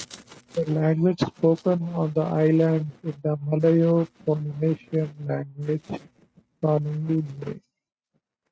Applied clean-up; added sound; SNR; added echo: neural mask model RNNoise.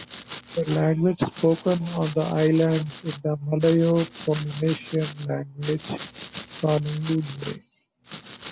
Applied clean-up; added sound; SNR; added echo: none; Domestic sounds, home sounds; 11 dB; none.